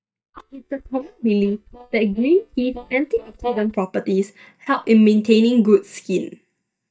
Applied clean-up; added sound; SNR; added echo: neural mask model DeepFilterNet 3.